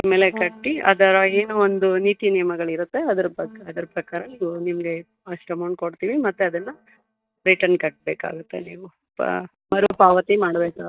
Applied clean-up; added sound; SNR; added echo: neural mask model DeepFilterNet 3.